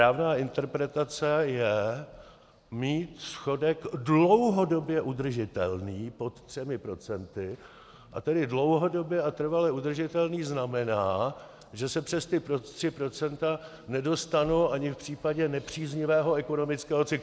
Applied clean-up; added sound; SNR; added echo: none; none; none; none.